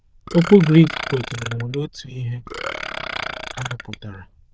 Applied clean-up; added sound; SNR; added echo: neural diffusion model UNIVERSE++.